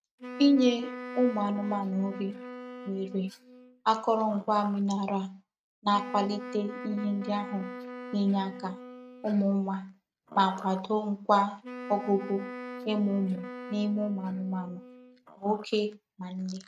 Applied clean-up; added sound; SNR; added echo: neural mask model RNNoise.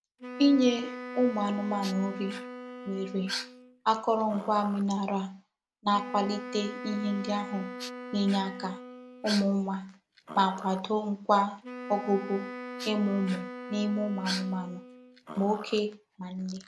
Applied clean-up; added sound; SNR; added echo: none; Wind instrument, woodwind instrument + Dog; 11 dB; none.